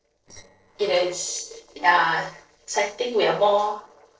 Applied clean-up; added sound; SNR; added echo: neural separator model SepFormer DNS4.